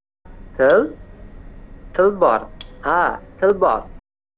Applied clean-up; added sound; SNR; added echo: none; Subway, metro, underground + Cutlery, silverware; 18 dB; none.